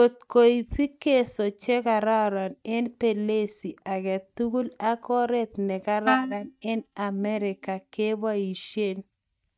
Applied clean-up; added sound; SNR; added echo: neural mask model DeepFilterNet 3.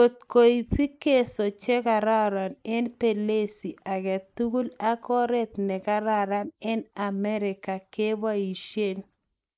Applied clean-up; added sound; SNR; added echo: neural mask model Resemble Enhance denoiser.